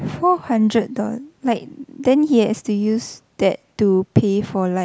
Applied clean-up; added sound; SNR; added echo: none; none; none; none.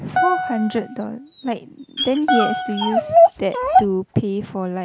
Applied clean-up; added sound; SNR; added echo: none; Piano + Dog; -3 dB; none.